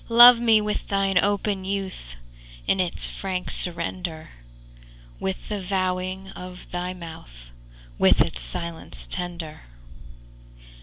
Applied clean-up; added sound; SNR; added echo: none; none; none; none.